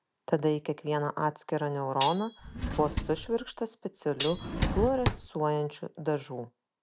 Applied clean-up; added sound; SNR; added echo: none; Drawer open or close + Cutlery, silverware; 0 dB; none.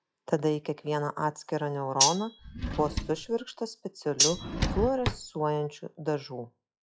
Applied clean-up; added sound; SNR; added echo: classical method log-MMSE.